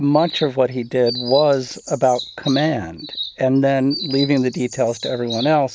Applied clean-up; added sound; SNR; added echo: none; Chirp, tweet; 13 dB; none.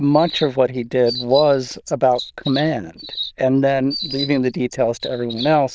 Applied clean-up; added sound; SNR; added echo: neural diffusion model UNIVERSE++.